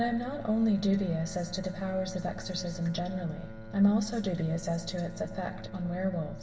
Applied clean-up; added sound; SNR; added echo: none; Bowed string instrument; 15 dB; reverberation time 0.8 s.